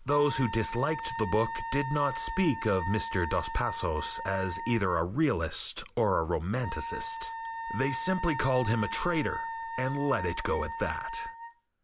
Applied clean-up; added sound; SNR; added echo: none; Wind instrument, woodwind instrument; 7 dB; none.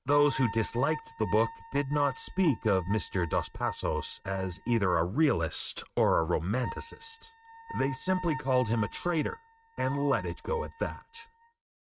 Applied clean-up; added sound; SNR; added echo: neural mask model RNNoise.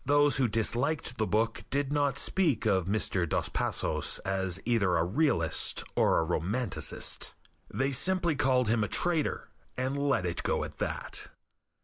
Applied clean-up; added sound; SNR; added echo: none; none; none; none.